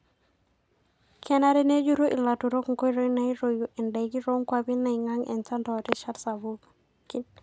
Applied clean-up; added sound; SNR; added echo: none; none; none; none.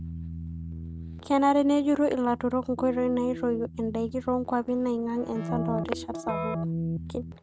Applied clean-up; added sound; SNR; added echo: neural mask model RNNoise.